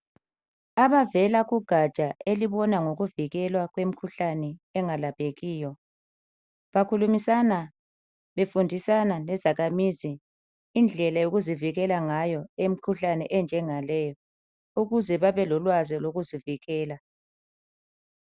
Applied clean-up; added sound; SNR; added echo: none; none; none; none.